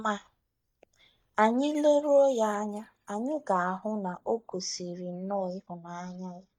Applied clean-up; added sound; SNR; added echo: neural mask model DeepFilterNet 3.